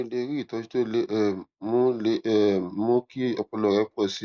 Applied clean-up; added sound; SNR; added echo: neural mask model Resemble Enhance denoiser.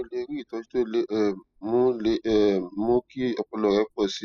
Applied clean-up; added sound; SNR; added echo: classical method spectral subtraction.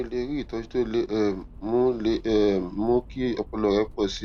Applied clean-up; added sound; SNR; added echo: none; Accelerating, revving, vroom; 17 dB; none.